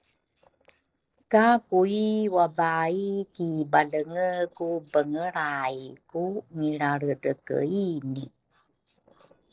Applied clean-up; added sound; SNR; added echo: neural separator model SepFormer DNS4.